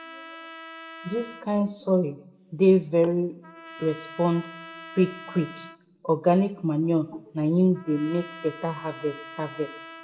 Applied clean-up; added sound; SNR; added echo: none; Trumpet; 18 dB; reverberation time 0.5 s.